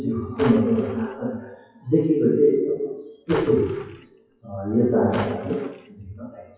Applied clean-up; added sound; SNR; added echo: classical method WPE with log-MMSE.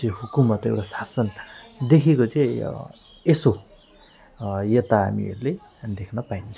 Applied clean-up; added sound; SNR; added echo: none; none; none; none.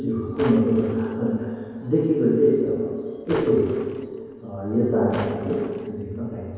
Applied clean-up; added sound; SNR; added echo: none; Drawer open or close; 15 dB; reverberation time 2.2 s.